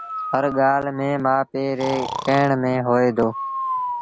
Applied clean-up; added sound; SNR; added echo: none; Breathing; 9 dB; none.